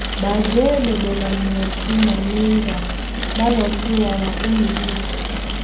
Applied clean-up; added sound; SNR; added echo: none; Mechanisms / Bicycle; 3 dB; reverberation time 0.6 s.